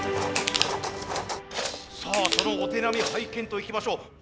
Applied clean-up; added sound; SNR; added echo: none; Ringtone + Crushing; 2 dB; none.